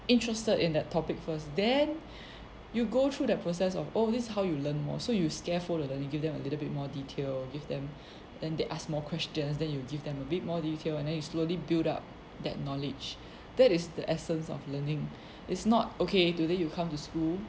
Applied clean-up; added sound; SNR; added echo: none; none; none; none.